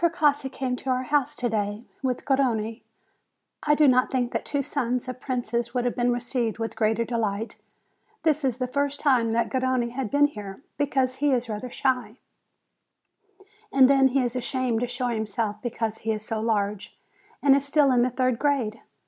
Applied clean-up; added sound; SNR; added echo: none; none; none; none.